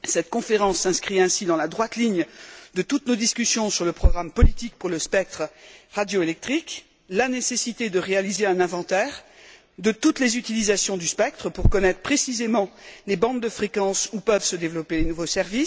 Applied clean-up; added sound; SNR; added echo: none; none; none; none.